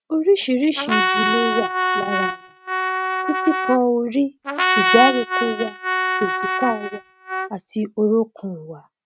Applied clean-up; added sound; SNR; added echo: neural mask model RNNoise.